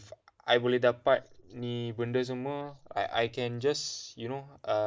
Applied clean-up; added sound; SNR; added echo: neural mask model Resemble Enhance denoiser.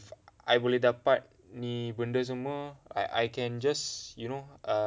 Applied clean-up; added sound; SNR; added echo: none; none; none; none.